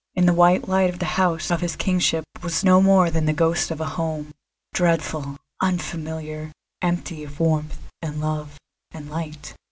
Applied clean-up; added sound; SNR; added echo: none; none; none; none.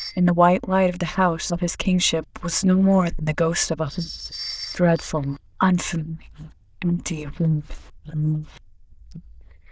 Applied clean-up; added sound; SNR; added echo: neural diffusion model UNIVERSE++.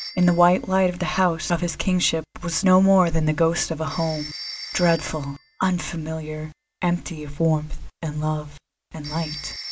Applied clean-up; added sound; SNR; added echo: none; Telephone; 18 dB; none.